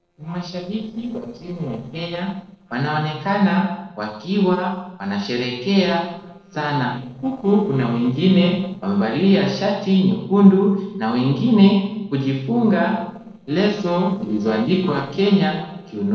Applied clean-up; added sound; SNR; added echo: neural separator model SepFormer DNS4.